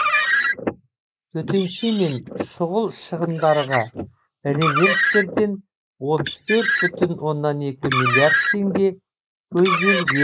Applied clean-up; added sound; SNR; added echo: neural mask model Resemble Enhance denoiser.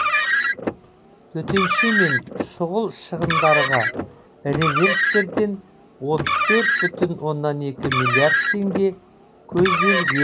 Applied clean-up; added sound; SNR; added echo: none; Car; -1 dB; none.